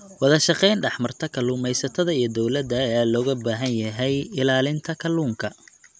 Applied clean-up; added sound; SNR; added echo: none; none; none; none.